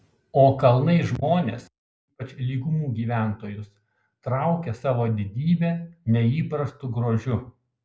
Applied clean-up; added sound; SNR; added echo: none; none; none; none.